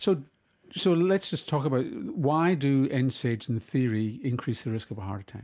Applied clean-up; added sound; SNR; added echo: none; none; none; none.